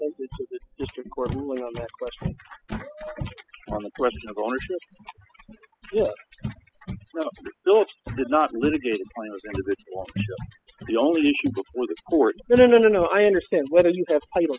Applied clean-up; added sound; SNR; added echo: classical method spectral subtraction.